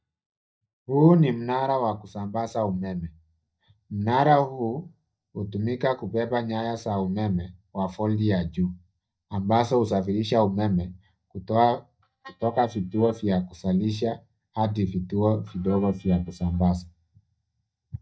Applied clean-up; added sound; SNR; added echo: neural mask model DeepFilterNet 3.